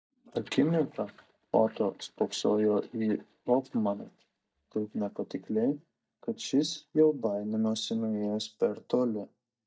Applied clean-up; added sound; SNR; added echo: neural mask model DeepFilterNet 3.